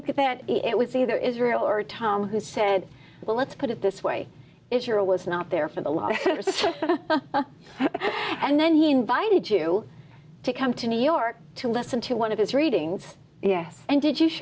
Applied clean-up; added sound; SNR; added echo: none; none; none; none.